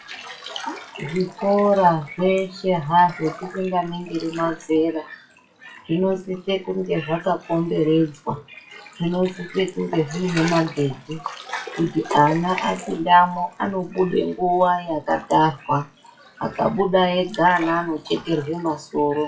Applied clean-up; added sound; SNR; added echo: classical method WPE with log-MMSE.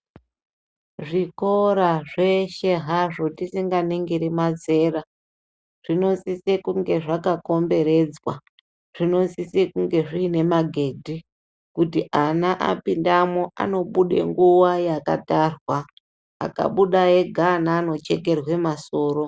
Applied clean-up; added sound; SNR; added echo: none; none; none; none.